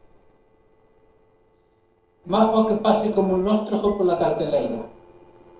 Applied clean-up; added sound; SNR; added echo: neural separator model SepFormer DNS4.